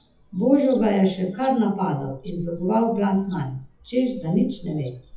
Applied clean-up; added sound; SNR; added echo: classical method WPE with log-MMSE.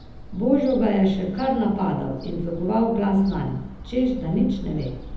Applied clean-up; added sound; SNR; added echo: none; Gull, seagull / Fowl; 14 dB; reverberation time 1.0 s.